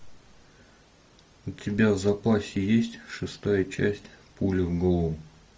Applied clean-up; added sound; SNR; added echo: none; none; none; none.